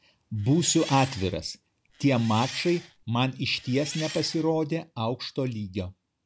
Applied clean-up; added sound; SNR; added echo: none; Engine; 14 dB; none.